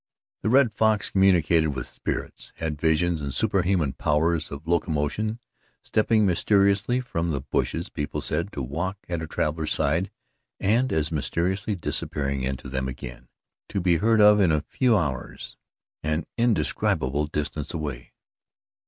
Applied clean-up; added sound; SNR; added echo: none; none; none; none.